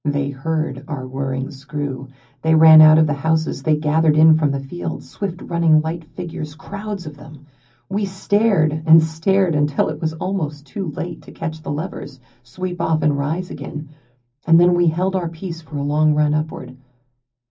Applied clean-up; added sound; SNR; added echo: none; none; none; reverberation time 0.4 s.